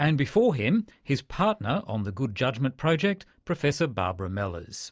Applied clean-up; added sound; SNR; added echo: none; none; none; none.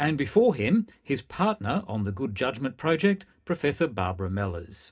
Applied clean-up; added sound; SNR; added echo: none; none; none; reverberation time 0.3 s.